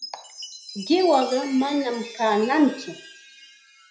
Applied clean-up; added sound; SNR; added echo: none; Chime; 16 dB; reverberation time 0.5 s.